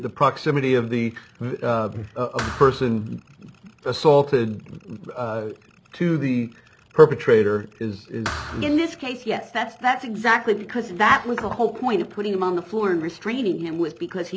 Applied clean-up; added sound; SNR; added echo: none; Thump, thud; 12 dB; none.